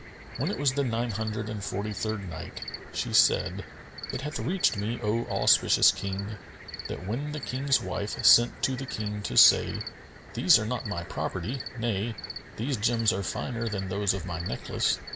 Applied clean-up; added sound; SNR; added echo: none; Cricket; 12 dB; none.